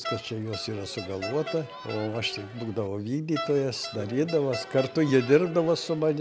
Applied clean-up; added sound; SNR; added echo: none; Crowd; 12 dB; none.